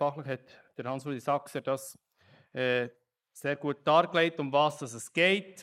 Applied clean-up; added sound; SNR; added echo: neural mask model Resemble Enhance denoiser.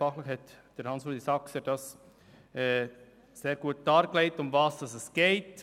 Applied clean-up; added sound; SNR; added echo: none; none; none; none.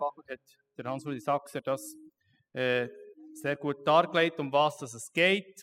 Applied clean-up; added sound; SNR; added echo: classical method spectral subtraction.